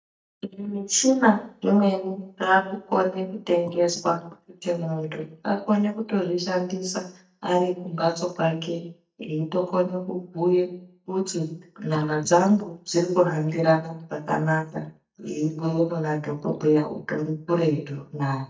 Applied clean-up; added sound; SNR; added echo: neural mask model DeepFilterNet 3.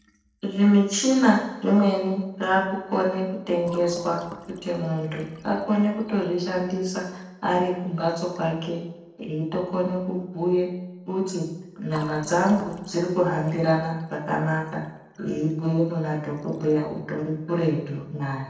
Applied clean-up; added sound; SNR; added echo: neural separator model SepFormer DNS4.